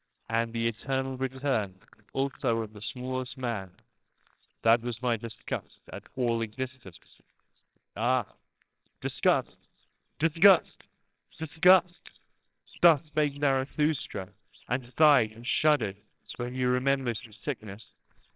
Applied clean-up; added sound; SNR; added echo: neural separator model SepFormer WHAMR!.